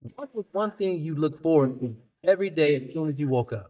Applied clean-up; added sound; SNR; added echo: neural mask model DeepFilterNet 3.